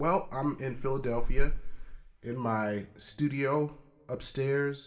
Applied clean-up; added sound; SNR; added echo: none; none; none; reverberation time 0.8 s.